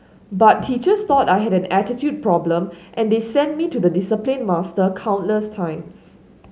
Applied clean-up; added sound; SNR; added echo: none; none; none; none.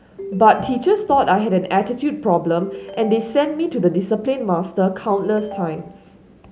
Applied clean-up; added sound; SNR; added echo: none; Ringtone; 15 dB; none.